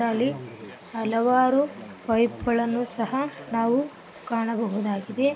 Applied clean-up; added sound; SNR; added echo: none; Chatter / Stream; 16 dB; none.